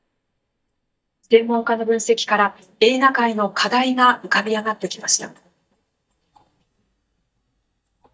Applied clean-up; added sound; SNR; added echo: neural mask model DeepFilterNet 3.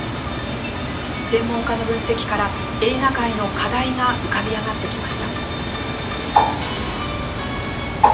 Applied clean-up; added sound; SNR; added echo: none; Bird; 0 dB; reverberation time 0.2 s.